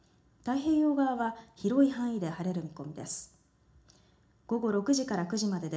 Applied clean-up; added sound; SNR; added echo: none; none; none; reverberation time 0.4 s.